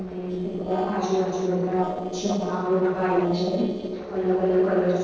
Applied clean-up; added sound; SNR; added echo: neural separator model SepFormer DNS4.